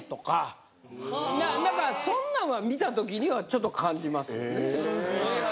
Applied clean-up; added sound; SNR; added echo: none; none; none; none.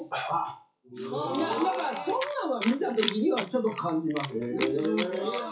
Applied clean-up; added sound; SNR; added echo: classical method WPE with log-MMSE.